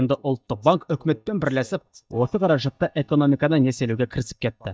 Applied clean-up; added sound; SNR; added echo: neural mask model DeepFilterNet 3.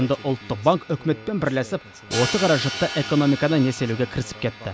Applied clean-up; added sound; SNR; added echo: none; Crash cymbal; 11 dB; none.